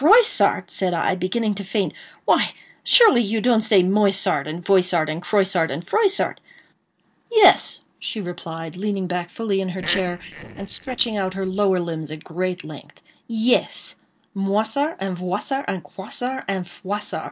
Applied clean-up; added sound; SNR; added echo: neural separator model SepFormer DNS4.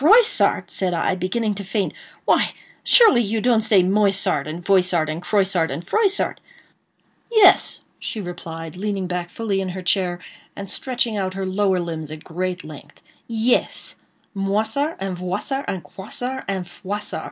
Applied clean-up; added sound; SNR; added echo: none; none; none; none.